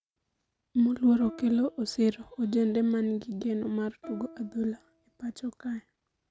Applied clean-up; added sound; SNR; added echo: none; Plucked string instrument; 20 dB; none.